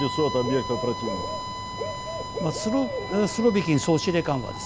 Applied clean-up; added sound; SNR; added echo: none; Bowed string instrument + Bird / Dog; 6 dB; none.